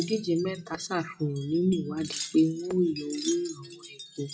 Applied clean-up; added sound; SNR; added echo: classical method WPE with log-MMSE.